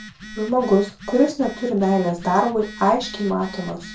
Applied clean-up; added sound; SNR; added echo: none; Telephone; 17 dB; reverberation time 0.3 s.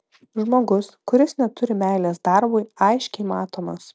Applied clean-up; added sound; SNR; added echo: none; none; none; none.